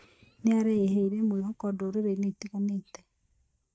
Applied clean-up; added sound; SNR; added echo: neural mask model DeepFilterNet 3.